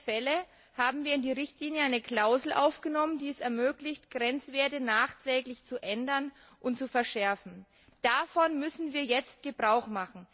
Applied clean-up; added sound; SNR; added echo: none; none; none; none.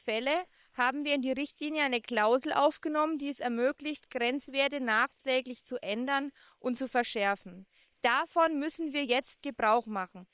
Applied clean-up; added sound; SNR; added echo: neural separator model SepFormer WHAM!.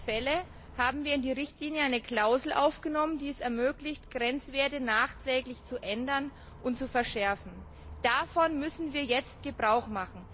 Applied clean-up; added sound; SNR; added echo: none; Bus; 18 dB; none.